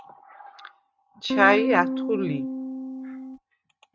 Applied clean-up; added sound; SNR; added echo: neural mask model RNNoise.